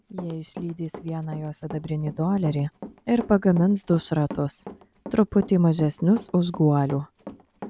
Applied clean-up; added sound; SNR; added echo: none; Run; 17 dB; none.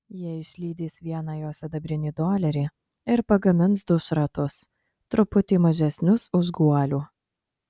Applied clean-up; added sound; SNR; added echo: none; none; none; none.